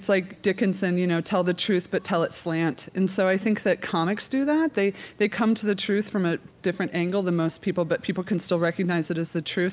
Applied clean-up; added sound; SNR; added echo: none; none; none; none.